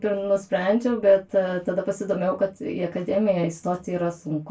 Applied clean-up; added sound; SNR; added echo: none; none; none; reverberation time 0.2 s.